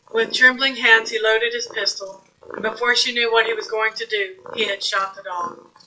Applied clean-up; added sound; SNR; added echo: classical method WPE with log-MMSE.